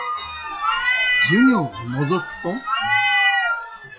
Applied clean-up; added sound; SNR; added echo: classical method log-MMSE.